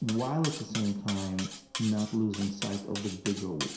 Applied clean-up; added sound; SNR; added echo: none; Cutlery, silverware; 9 dB; reverberation time 0.7 s.